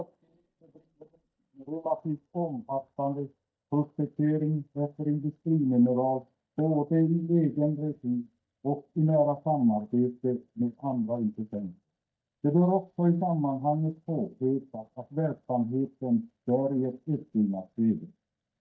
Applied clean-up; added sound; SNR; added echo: neural mask model DeepFilterNet 3.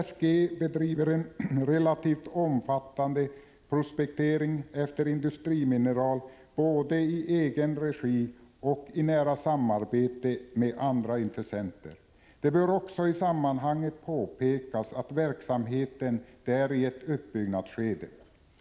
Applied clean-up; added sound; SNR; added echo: none; none; none; none.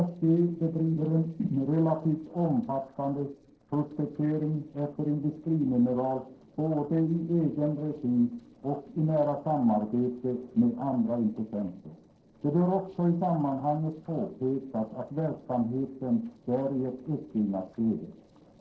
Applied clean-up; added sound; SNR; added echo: neural separator model SepFormer DNS4.